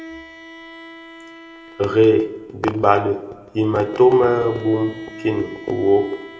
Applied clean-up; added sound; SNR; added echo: none; Bowed string instrument; 19 dB; reverberation time 1.4 s.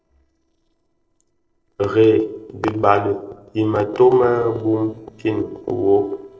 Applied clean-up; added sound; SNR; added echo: neural separator model SepFormer DNS4.